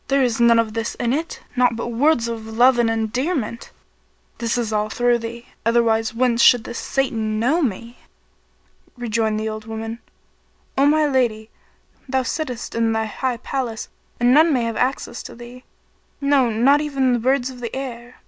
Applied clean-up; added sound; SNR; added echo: none; none; none; none.